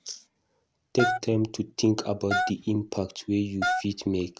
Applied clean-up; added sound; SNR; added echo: none; Wind instrument, woodwind instrument; 2 dB; none.